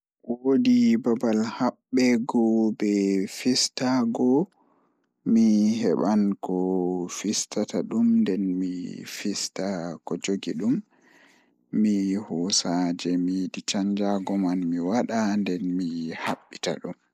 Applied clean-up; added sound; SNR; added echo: neural mask model Resemble Enhance denoiser.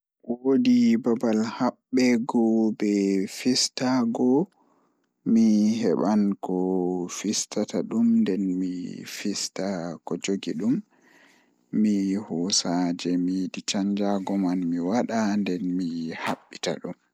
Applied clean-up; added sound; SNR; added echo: none; Clapping; 18 dB; none.